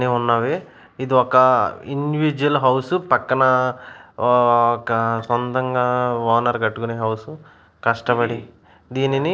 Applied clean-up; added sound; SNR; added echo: neural separator model SepFormer DNS4.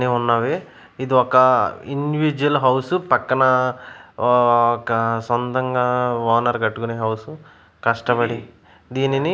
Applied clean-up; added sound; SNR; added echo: none; none; none; none.